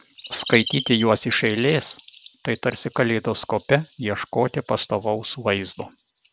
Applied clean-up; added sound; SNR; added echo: none; Chirp, tweet; 16 dB; none.